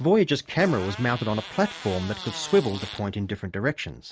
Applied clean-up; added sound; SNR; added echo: none; Fart; 14 dB; none.